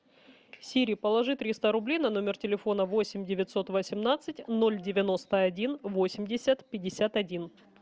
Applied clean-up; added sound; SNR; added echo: none; none; none; none.